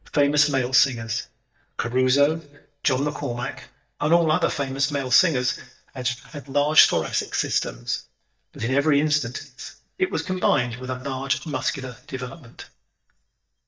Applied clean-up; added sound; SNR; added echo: neural mask model DeepFilterNet 3.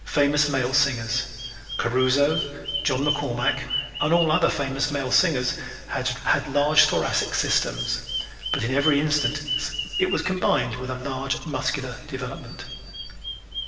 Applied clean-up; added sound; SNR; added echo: none; Bird vocalization, bird call, bird song; 9 dB; reverberation time 2.3 s.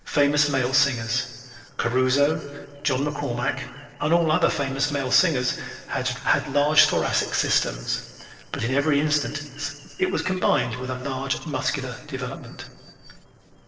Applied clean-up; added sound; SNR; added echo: neural separator model SepFormer DNS4.